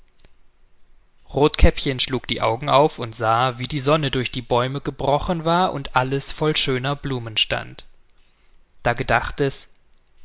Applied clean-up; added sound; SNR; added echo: none; none; none; none.